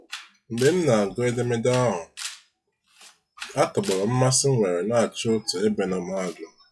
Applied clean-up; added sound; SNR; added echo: classical method log-MMSE.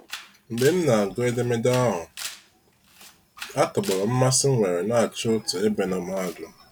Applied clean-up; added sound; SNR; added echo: none; Camera; 18 dB; none.